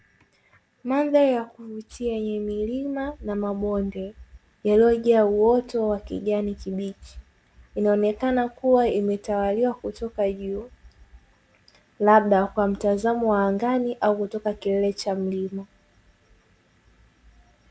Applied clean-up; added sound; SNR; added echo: none; none; none; none.